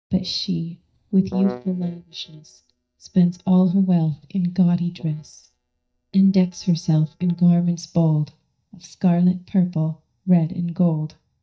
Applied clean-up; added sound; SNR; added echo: neural mask model DeepFilterNet 3.